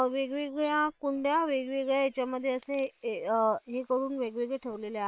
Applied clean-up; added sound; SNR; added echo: neural separator model SepFormer WHAM!.